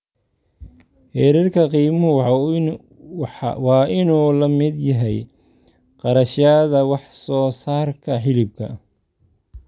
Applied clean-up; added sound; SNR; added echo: none; none; none; none.